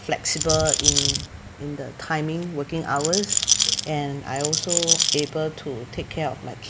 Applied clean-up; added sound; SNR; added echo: none; Rattle; -4 dB; none.